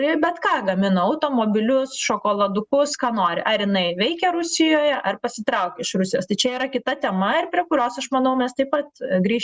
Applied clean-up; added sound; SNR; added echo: none; none; none; none.